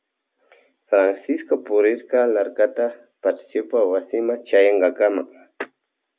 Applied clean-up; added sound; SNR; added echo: none; none; none; none.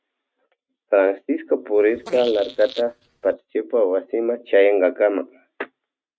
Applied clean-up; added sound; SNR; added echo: neural mask model RNNoise.